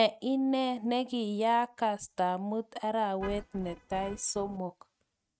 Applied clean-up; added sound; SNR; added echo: neural mask model RNNoise.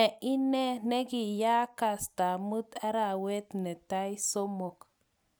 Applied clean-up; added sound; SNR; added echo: none; none; none; none.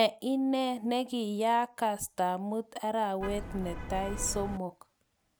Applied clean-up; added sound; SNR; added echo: none; Vehicle horn, car horn, honking; 7 dB; none.